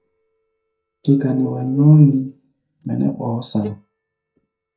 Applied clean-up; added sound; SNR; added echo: neural mask model DeepFilterNet 3.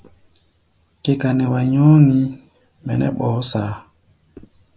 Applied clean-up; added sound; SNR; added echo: none; none; none; none.